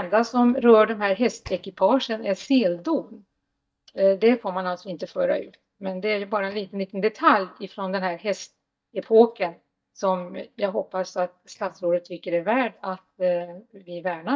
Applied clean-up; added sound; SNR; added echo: neural mask model DeepFilterNet 3.